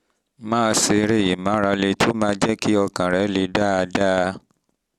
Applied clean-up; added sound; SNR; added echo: none; none; none; none.